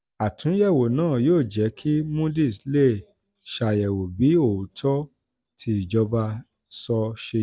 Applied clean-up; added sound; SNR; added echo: none; none; none; none.